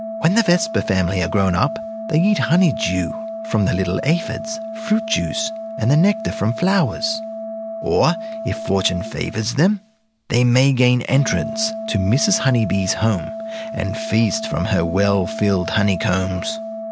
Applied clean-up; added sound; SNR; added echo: none; Organ; 9 dB; none.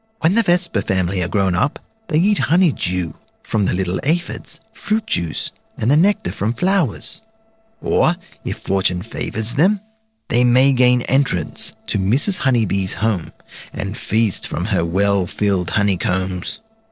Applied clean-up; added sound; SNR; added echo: neural separator model SepFormer DNS4.